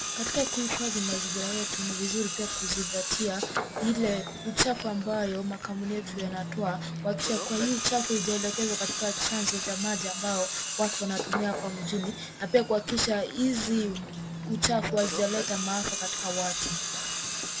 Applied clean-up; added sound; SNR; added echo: none; Tools; 3 dB; none.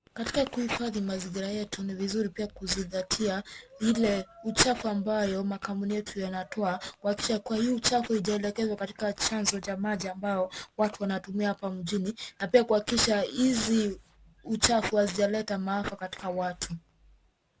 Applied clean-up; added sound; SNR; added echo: none; none; none; none.